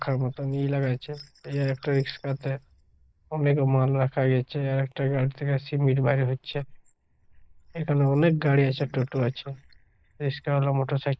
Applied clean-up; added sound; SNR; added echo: neural mask model Resemble Enhance denoiser.